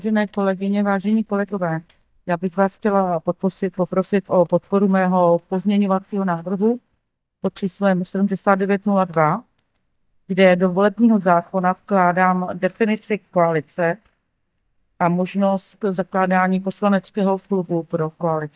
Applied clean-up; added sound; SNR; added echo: neural mask model DeepFilterNet 3.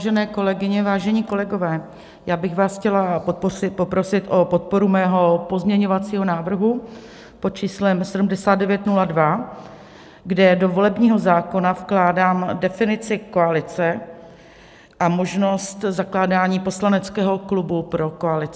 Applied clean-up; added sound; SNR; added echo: none; none; none; none.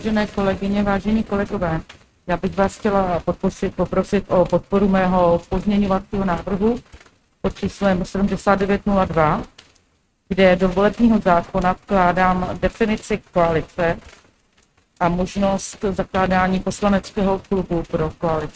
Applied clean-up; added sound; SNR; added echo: neural mask model RNNoise.